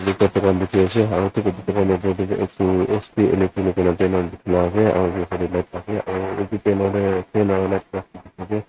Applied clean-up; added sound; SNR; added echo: neural mask model RNNoise.